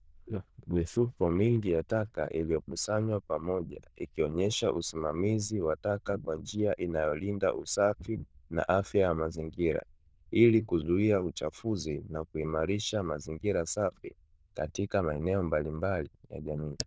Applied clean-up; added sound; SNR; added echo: neural diffusion model UNIVERSE++.